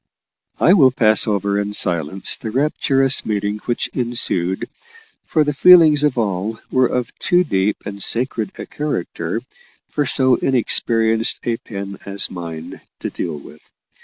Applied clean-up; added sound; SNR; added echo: none; none; none; none.